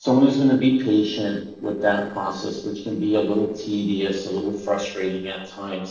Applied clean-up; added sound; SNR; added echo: neural separator model SepFormer DNS4.